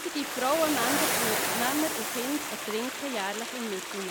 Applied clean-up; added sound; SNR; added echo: none; Waves, surf + Stream; 0 dB; none.